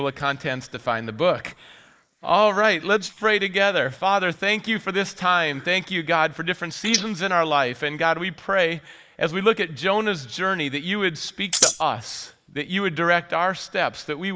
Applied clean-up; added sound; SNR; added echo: neural mask model Resemble Enhance denoiser.